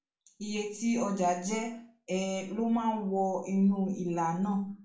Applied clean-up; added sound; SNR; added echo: none; none; none; reverberation time 0.4 s.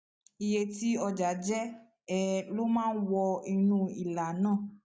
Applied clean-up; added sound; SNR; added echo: none; none; none; none.